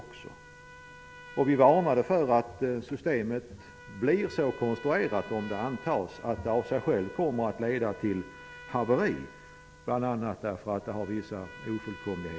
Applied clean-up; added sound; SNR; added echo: none; Trumpet; 19 dB; none.